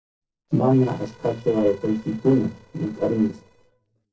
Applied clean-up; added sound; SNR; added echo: neural separator model SepFormer DNS4.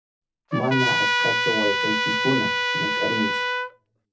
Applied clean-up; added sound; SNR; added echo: none; Trumpet; -4 dB; reverberation time 0.3 s.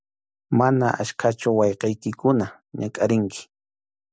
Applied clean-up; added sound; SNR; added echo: none; none; none; none.